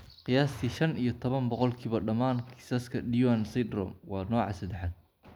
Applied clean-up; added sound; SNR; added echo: none; none; none; none.